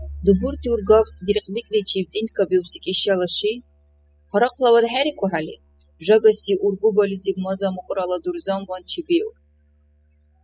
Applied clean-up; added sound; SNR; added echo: classical method spectral subtraction.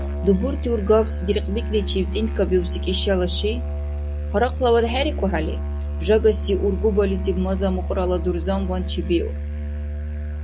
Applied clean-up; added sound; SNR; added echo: none; Musical instrument; 3 dB; none.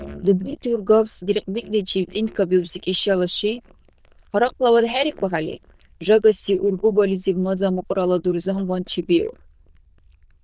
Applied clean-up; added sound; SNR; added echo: neural diffusion model UNIVERSE++.